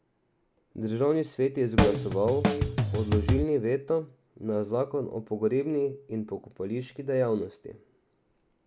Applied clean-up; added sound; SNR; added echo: none; Drum kit; -4 dB; none.